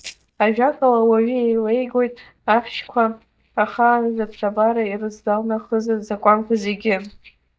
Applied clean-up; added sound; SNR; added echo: neural mask model DeepFilterNet 3.